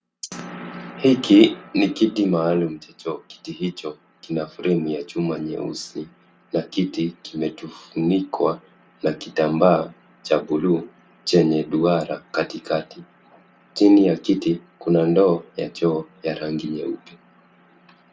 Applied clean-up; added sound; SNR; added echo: none; none; none; none.